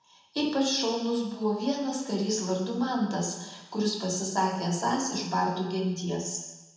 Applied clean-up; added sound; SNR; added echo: none; none; none; reverberation time 1.0 s.